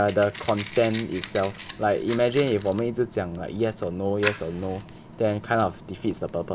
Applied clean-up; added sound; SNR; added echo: none; Fire; 13 dB; none.